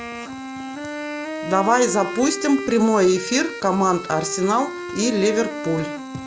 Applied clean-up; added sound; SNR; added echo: none; Wind instrument, woodwind instrument; 9 dB; none.